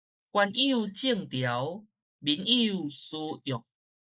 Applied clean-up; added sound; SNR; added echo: neural mask model Resemble Enhance denoiser.